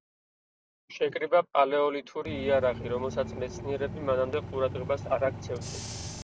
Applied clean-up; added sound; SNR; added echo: none; Bus / Engine; 8 dB; none.